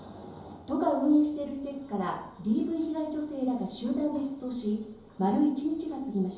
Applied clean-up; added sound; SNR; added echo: none; none; none; reverberation time 2.8 s.